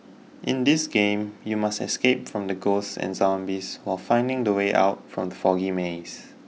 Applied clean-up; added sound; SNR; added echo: none; none; none; none.